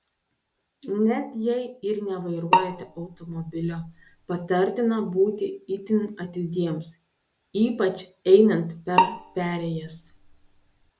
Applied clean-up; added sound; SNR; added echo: none; Bowed string instrument; 2 dB; none.